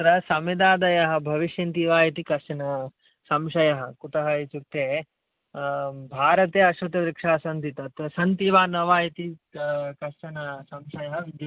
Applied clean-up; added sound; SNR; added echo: none; none; none; none.